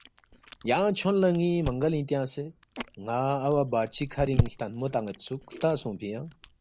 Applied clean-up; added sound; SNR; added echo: none; Chewing, mastication; 9 dB; none.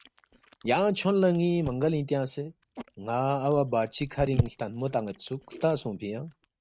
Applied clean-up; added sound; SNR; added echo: neural mask model RNNoise.